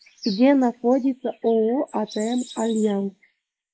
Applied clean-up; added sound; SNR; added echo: neural mask model Resemble Enhance denoiser.